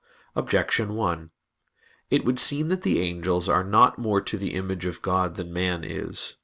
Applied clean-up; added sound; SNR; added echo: none; none; none; none.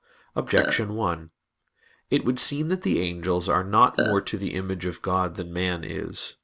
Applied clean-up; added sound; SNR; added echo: none; Burping, eructation; 1 dB; none.